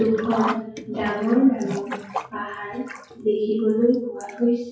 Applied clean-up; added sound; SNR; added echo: classical method WPE with log-MMSE.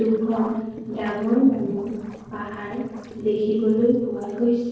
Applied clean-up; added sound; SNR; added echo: neural separator model SepFormer DNS4.